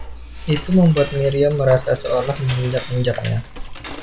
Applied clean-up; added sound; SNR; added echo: none; Cutlery, silverware / Dishes, pots, and pans; 11 dB; none.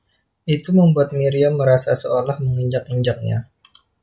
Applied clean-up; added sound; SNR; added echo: none; none; none; none.